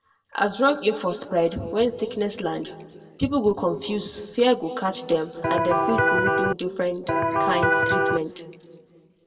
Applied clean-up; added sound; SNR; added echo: none; Electric guitar; -4 dB; reverberation time 1.6 s.